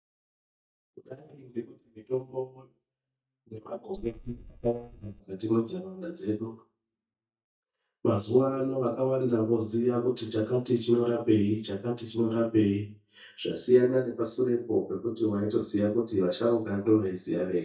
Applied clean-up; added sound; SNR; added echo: neural mask model DeepFilterNet 3.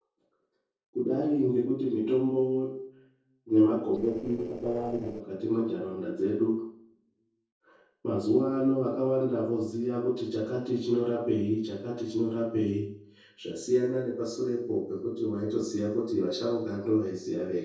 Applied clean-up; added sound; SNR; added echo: neural separator model SepFormer DNS4.